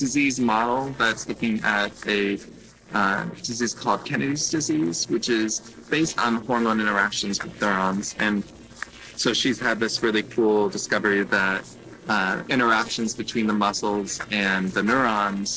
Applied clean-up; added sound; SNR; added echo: neural separator model SepFormer DNS4.